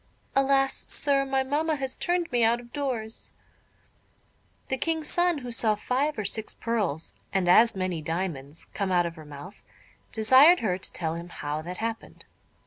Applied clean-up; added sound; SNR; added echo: none; none; none; none.